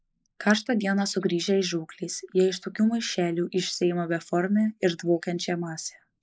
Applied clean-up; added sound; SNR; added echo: neural mask model Resemble Enhance denoiser.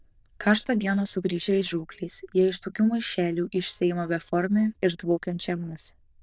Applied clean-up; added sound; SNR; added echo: neural diffusion model UNIVERSE++.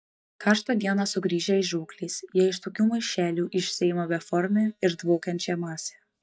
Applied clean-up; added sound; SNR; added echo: neural mask model DeepFilterNet 3.